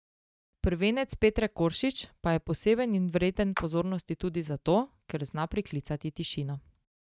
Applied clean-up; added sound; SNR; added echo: neural mask model RNNoise.